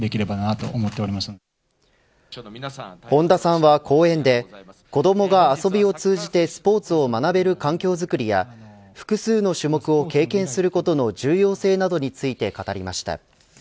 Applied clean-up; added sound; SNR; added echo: none; none; none; none.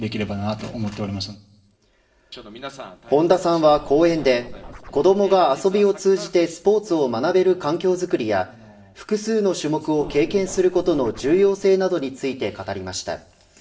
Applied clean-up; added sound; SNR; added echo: none; Scratching (performance technique); 18 dB; reverberation time 0.6 s.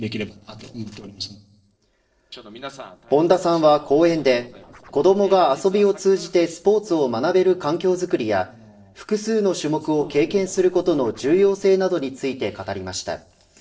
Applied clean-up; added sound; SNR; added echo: neural separator model SepFormer DNS4.